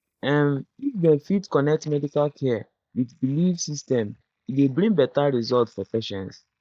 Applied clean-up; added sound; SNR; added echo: neural mask model DeepFilterNet 3.